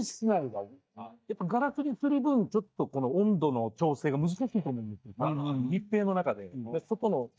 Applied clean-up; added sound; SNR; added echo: neural mask model DeepFilterNet 3.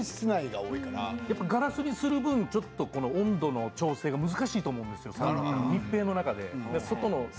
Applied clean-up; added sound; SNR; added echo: none; none; none; none.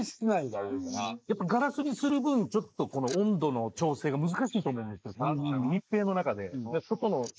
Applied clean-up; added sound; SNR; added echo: neural mask model Resemble Enhance denoiser.